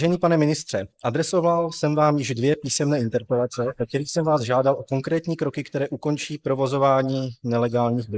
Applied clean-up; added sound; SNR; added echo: neural mask model Resemble Enhance denoiser.